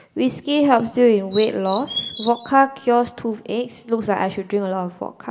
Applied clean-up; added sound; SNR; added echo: none; Chirp, tweet; 11 dB; reverberation time 1.6 s.